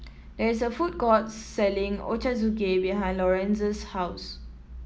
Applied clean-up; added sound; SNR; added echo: none; none; none; none.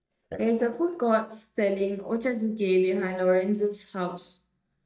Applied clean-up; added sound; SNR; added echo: neural mask model DeepFilterNet 3.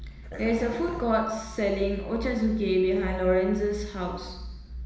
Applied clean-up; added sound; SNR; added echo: none; Dog; 14 dB; reverberation time 1.1 s.